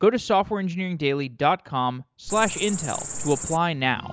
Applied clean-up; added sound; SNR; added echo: none; Cricket; 7 dB; none.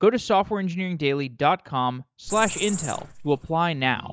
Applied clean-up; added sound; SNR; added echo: neural mask model DeepFilterNet 3.